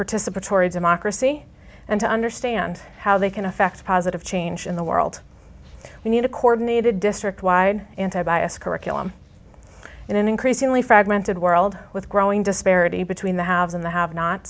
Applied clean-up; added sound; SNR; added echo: none; none; none; none.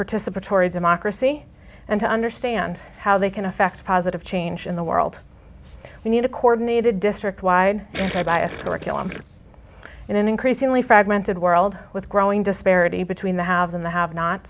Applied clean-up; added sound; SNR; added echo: none; Gurgling; 13 dB; none.